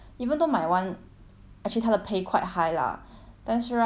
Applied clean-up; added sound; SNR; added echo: none; none; none; none.